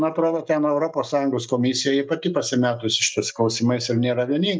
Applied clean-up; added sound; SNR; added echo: neural mask model DeepFilterNet 3.